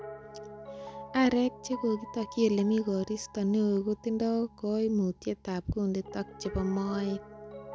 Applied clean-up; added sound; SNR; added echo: none; Piano; 16 dB; none.